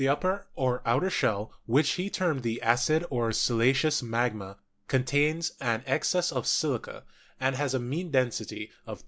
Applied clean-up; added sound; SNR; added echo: none; none; none; none.